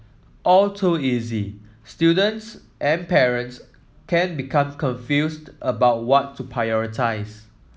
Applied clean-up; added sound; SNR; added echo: none; none; none; none.